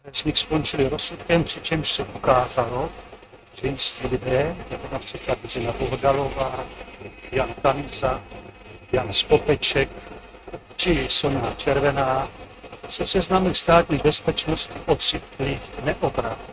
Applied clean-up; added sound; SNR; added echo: neural mask model RNNoise.